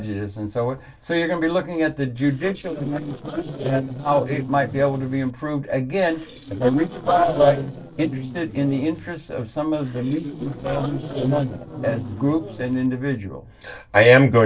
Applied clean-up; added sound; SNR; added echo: neural separator model SepFormer DNS4.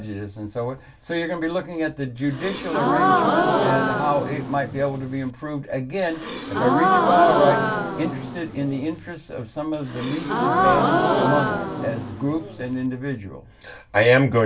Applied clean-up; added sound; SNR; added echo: none; Gasp; -2 dB; reverberation time 0.2 s.